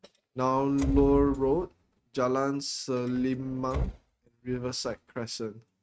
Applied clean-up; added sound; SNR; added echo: neural mask model RNNoise.